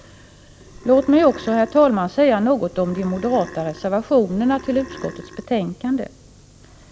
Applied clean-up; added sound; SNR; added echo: none; Burping, eructation; 19 dB; none.